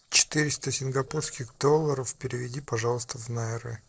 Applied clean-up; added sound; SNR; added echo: neural separator model SepFormer DNS4.